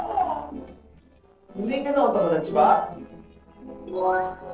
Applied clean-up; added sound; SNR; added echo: neural separator model SepFormer DNS4.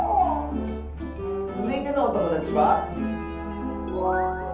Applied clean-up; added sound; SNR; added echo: none; Truck; 12 dB; reverberation time 0.6 s.